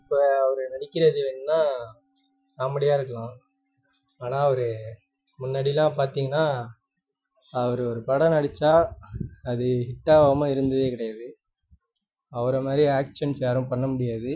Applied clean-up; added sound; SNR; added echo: classical method Wiener filter.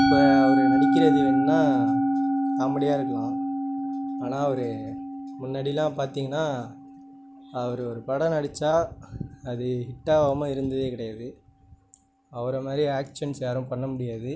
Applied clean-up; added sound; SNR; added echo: none; Musical instrument; -1 dB; none.